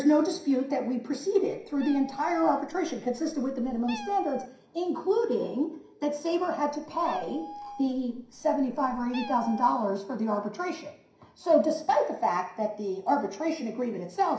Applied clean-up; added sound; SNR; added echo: none; Meow; 15 dB; reverberation time 0.5 s.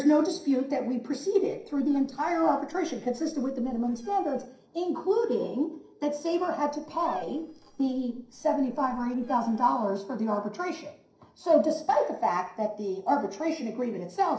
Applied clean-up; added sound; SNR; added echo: neural separator model SepFormer DNS4.